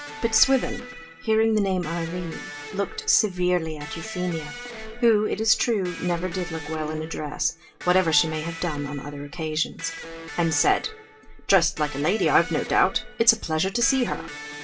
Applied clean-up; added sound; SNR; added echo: none; Electric guitar; 14 dB; reverberation time 0.2 s.